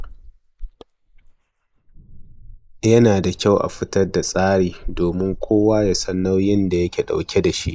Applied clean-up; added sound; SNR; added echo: neural mask model Resemble Enhance denoiser.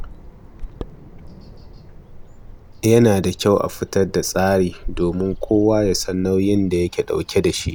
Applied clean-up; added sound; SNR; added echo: none; Bird vocalization, bird call, bird song; 15 dB; none.